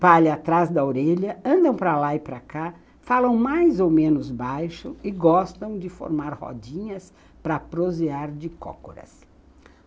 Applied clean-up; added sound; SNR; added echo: none; none; none; none.